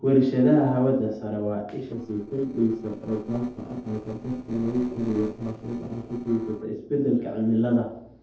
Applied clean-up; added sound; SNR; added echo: neural separator model SepFormer DNS4.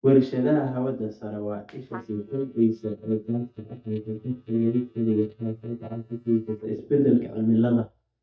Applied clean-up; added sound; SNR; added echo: neural mask model DeepFilterNet 3.